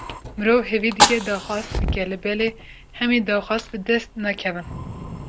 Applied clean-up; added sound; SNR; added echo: none; Fire; 3 dB; none.